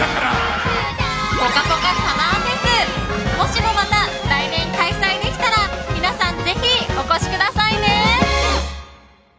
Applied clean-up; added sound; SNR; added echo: none; none; none; none.